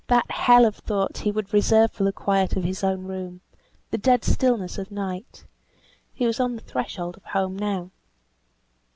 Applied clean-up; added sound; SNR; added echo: none; none; none; none.